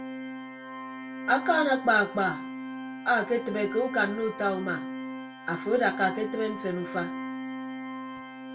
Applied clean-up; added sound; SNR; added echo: none; Organ; 8 dB; reverberation time 0.2 s.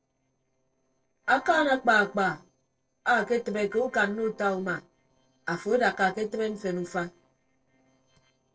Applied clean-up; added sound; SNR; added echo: neural separator model SepFormer DNS4.